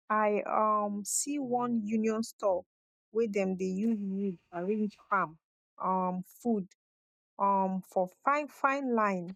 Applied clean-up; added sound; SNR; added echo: neural mask model DeepFilterNet 3.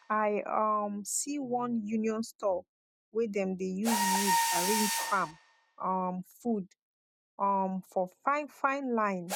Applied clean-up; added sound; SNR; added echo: none; Mechanisms; 5 dB; none.